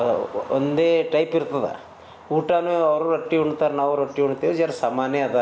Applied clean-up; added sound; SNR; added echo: none; none; none; none.